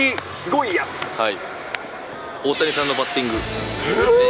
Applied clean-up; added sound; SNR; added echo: none; none; none; none.